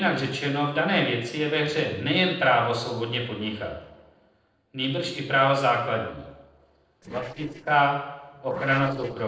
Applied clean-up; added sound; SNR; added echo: neural separator model SepFormer DNS4.